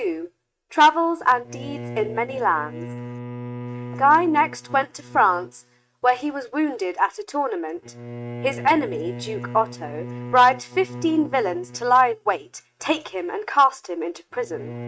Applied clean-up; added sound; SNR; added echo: neural mask model RNNoise.